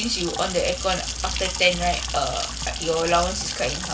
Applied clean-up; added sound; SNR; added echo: none; Sink (filling or washing) / Water tap, faucet / Splash, splatter; 6 dB; none.